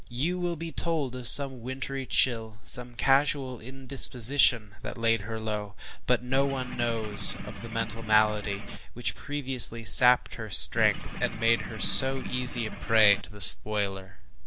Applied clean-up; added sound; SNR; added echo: none; Engine / Boat, Water vehicle; 16 dB; none.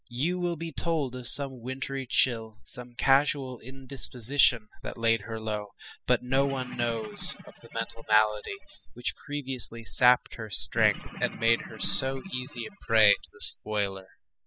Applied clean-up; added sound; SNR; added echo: classical method spectral subtraction.